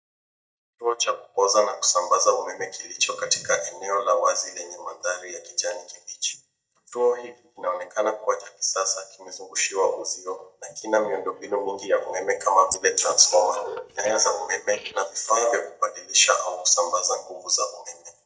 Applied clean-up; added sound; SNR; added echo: neural mask model DeepFilterNet 3.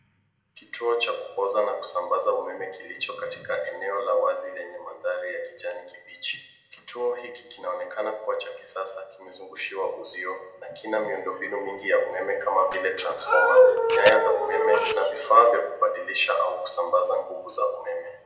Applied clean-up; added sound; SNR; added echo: neural separator model SepFormer DNS4.